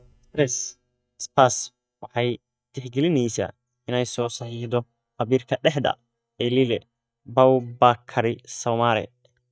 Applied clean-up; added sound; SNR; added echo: neural mask model DeepFilterNet 3.